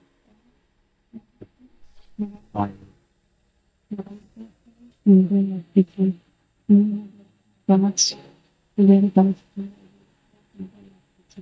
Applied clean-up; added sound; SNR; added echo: neural mask model DeepFilterNet 3.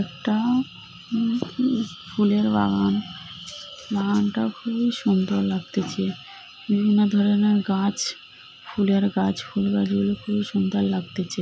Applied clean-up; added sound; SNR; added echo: none; none; none; none.